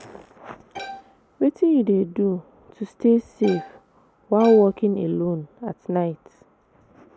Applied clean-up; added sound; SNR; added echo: none; Bowed string instrument; 16 dB; none.